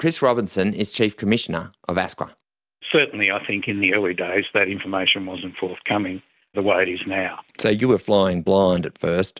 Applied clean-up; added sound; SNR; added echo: none; none; none; none.